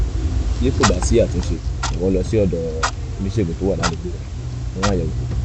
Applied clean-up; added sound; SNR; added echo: none; Clock; -1 dB; none.